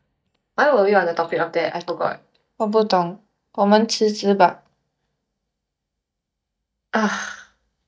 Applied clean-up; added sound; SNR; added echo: neural mask model DeepFilterNet 3.